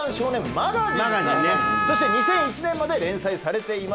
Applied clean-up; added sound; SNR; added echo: none; Wind instrument, woodwind instrument; -1 dB; none.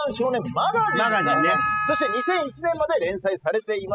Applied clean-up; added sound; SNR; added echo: classical method spectral subtraction.